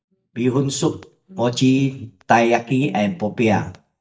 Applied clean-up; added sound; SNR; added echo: neural mask model DeepFilterNet 3.